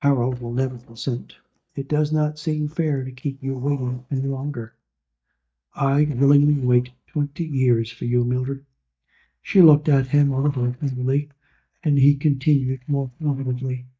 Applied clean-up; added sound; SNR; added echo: neural mask model DeepFilterNet 3.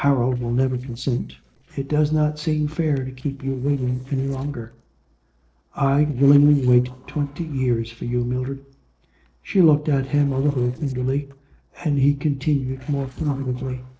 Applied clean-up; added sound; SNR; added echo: neural separator model SepFormer DNS4.